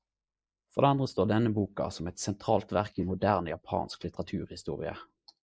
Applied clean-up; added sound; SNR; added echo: neural mask model Resemble Enhance denoiser.